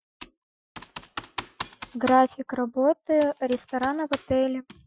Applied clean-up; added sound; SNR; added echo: classical method Wiener filter.